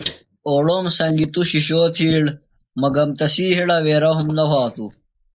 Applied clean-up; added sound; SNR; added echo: neural mask model Resemble Enhance denoiser.